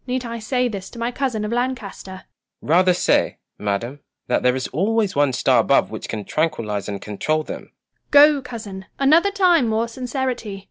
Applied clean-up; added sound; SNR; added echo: none; none; none; none.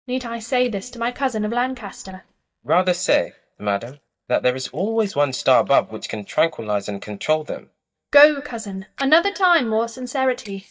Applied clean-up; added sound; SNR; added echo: neural mask model DeepFilterNet 3.